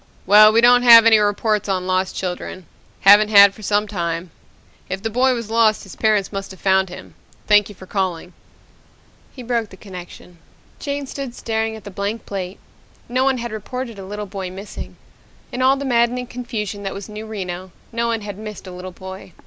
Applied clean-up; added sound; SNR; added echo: none; none; none; none.